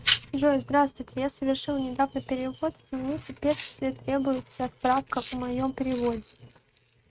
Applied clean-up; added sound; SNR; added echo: neural mask model RNNoise.